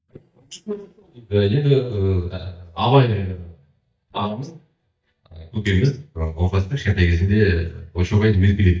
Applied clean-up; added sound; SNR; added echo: neural mask model DeepFilterNet 3.